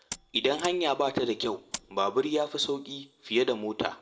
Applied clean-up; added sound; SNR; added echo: none; Mechanisms; 15 dB; reverberation time 0.6 s.